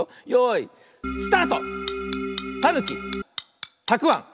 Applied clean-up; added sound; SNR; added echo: none; Organ; 5 dB; none.